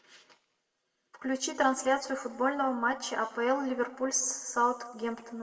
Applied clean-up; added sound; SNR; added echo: none; none; none; reverberation time 1.1 s.